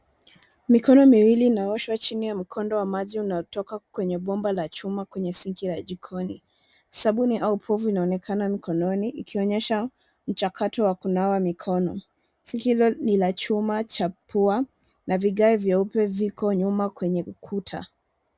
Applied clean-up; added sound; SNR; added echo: none; none; none; none.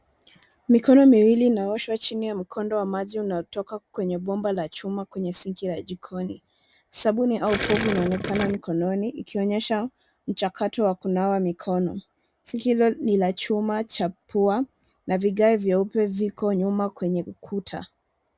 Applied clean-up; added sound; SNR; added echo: none; Gurgling; 4 dB; none.